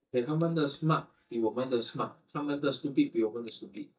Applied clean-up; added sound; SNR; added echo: neural mask model DeepFilterNet 3.